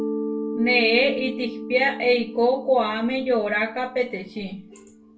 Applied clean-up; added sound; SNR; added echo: none; Mallet percussion; 9 dB; reverberation time 0.2 s.